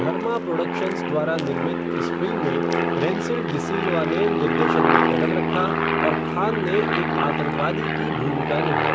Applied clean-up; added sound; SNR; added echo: none; Aircraft; -4 dB; none.